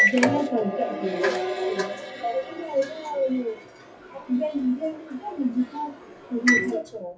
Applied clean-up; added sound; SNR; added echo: classical method WPE with log-MMSE.